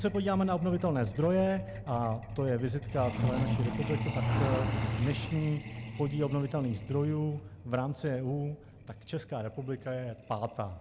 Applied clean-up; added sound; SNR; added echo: none; Truck; 4 dB; none.